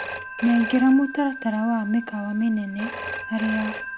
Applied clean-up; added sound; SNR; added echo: none; Telephone; 10 dB; none.